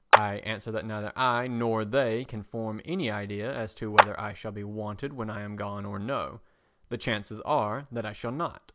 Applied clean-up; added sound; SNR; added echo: none; Clapping; -4 dB; none.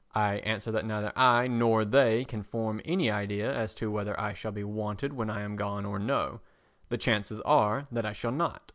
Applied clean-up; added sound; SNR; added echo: none; none; none; none.